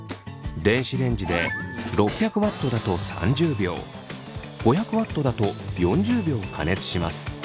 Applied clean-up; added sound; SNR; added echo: none; none; none; none.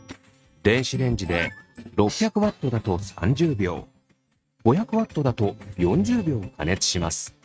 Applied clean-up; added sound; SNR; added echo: neural mask model RNNoise.